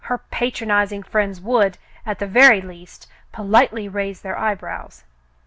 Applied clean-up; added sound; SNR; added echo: none; none; none; none.